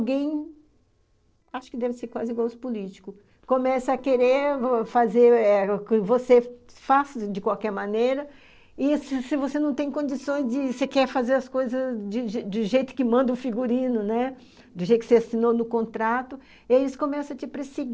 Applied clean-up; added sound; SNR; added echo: neural separator model SepFormer DNS4.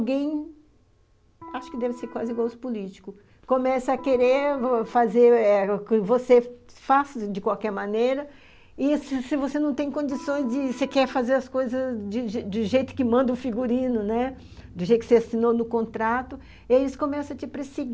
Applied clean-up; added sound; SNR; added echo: none; Electric guitar; 19 dB; none.